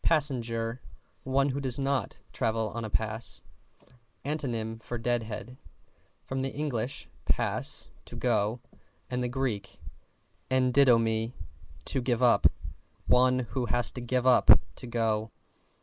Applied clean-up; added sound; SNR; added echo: neural mask model Resemble Enhance denoiser.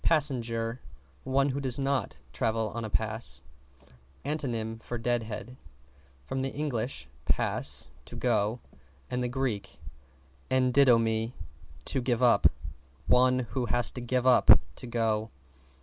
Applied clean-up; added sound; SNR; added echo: none; none; none; none.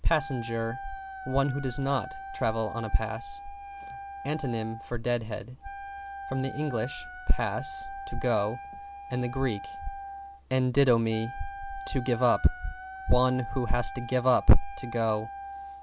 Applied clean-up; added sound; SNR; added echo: none; Wind instrument, woodwind instrument; 13 dB; none.